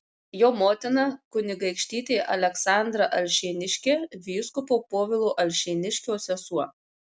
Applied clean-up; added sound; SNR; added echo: none; none; none; none.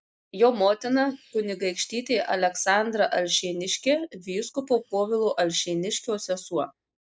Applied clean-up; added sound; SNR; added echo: neural mask model Resemble Enhance denoiser.